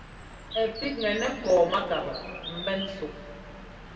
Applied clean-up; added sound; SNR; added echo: none; Bird; 11 dB; reverberation time 2.1 s.